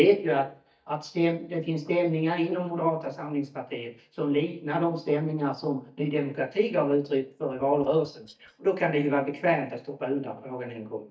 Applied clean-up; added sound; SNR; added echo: neural mask model DeepFilterNet 3.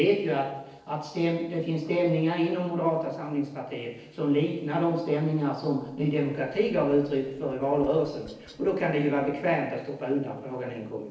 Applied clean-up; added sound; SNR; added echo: neural separator model SepFormer DNS4.